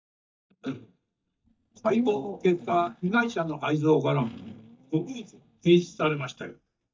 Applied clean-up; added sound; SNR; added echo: neural mask model DeepFilterNet 3.